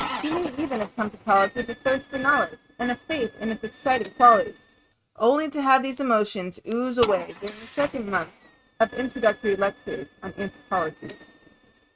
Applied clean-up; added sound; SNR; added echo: neural mask model RNNoise.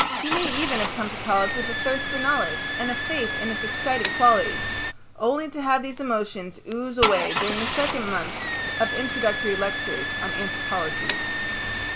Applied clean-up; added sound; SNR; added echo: none; Engine starting / Car; 2 dB; none.